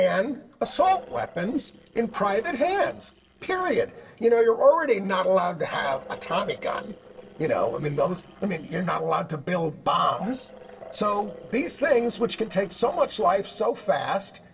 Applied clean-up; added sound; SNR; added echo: neural separator model SepFormer DNS4.